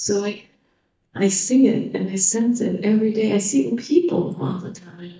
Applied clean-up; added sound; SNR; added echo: neural mask model DeepFilterNet 3.